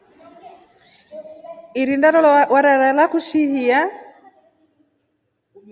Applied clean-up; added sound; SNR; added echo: none; none; none; none.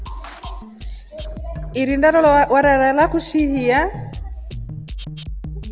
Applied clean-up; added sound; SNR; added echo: none; Drum kit; 11 dB; none.